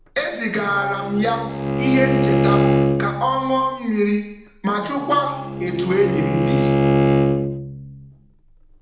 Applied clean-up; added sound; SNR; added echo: none; Bowed string instrument; -1 dB; reverberation time 0.8 s.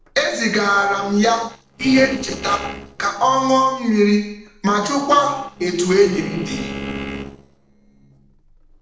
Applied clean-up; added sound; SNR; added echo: neural separator model SepFormer DNS4.